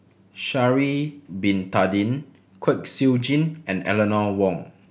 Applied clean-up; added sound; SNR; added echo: none; none; none; none.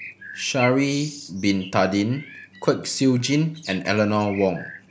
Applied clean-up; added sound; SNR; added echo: none; Bird; 16 dB; none.